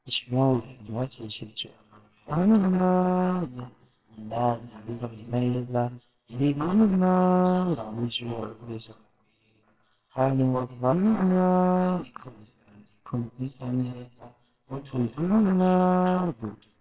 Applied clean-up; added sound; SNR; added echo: neural separator model SepFormer WHAMR!.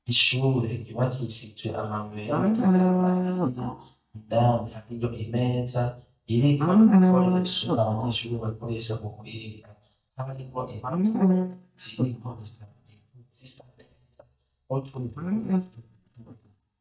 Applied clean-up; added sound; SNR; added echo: neural mask model DeepFilterNet 3.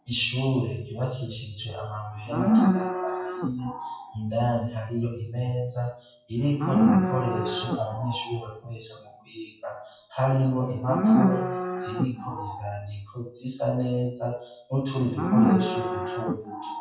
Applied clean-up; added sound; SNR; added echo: classical method WPE with log-MMSE.